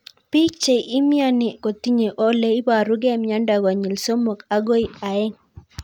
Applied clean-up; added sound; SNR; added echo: none; none; none; none.